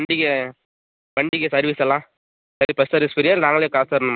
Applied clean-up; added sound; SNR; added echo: none; none; none; none.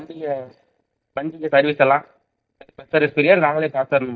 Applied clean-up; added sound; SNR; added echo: neural mask model DeepFilterNet 3.